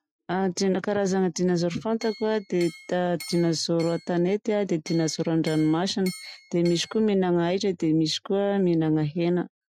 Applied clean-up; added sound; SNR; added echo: classical method Wiener filter.